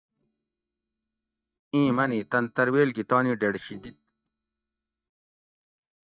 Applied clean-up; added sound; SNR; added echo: neural mask model DeepFilterNet 3.